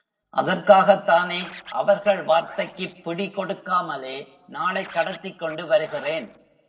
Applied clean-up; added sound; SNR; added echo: neural separator model SepFormer DNS4.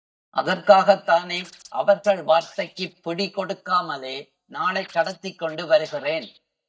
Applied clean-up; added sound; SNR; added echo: neural mask model DeepFilterNet 3.